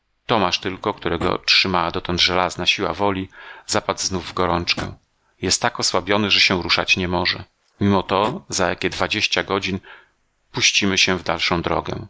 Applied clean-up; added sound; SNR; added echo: neural mask model Resemble Enhance denoiser.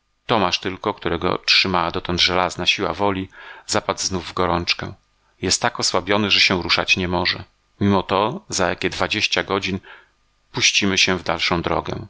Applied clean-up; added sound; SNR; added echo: none; none; none; none.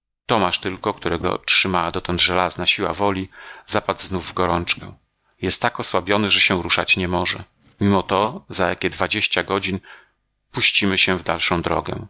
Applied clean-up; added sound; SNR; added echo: neural mask model DeepFilterNet 3.